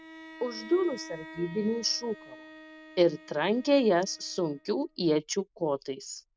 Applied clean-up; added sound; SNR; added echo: none; Bowed string instrument; 19 dB; none.